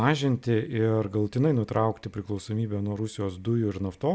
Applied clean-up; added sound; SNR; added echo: none; none; none; none.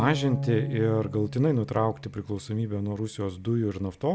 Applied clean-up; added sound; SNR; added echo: none; Bowed string instrument; 9 dB; none.